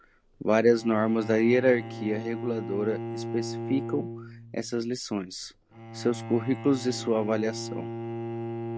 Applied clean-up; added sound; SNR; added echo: none; Bowed string instrument; 9 dB; none.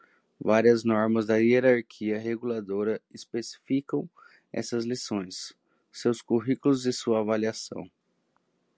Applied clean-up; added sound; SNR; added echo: none; none; none; none.